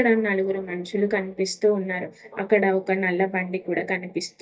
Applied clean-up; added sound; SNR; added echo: neural mask model DeepFilterNet 3.